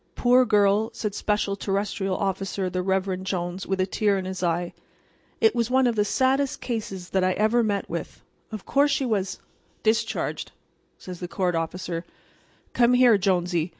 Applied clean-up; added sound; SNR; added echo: none; none; none; none.